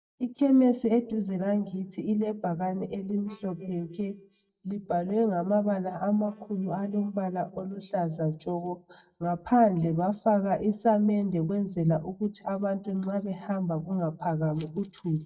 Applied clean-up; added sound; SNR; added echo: neural mask model DeepFilterNet 3.